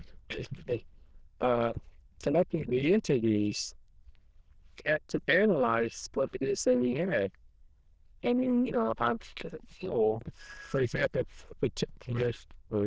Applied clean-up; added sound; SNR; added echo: neural diffusion model UNIVERSE++.